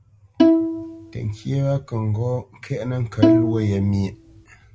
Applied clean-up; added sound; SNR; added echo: none; Bowed string instrument; -4 dB; none.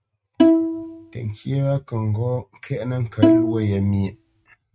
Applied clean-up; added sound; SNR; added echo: neural mask model RNNoise.